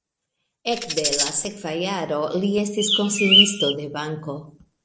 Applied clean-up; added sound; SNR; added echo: none; Bird + Tambourine; -4 dB; none.